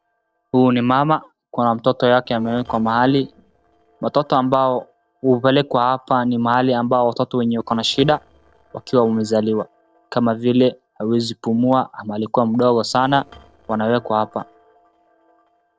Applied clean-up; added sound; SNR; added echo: neural separator model SepFormer DNS4.